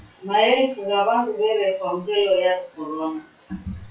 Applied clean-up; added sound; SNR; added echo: classical method WPE with log-MMSE.